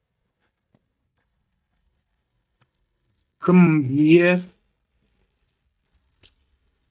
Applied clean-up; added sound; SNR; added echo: neural mask model DeepFilterNet 3.